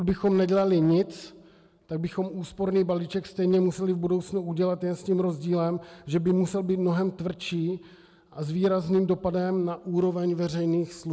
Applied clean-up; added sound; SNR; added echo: none; none; none; none.